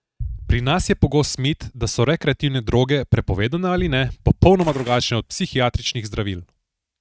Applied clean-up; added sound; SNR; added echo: neural mask model RNNoise.